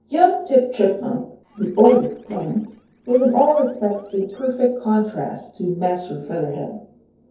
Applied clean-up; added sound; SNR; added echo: neural separator model SepFormer DNS4.